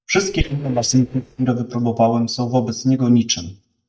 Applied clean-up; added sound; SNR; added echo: neural mask model DeepFilterNet 3.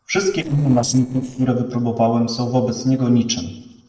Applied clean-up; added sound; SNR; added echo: neural separator model SepFormer DNS4.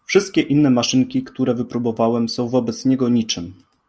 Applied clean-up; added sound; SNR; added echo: none; none; none; none.